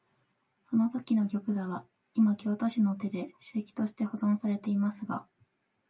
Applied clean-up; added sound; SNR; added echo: none; none; none; none.